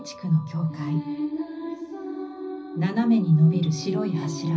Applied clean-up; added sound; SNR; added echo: none; none; none; reverberation time 0.4 s.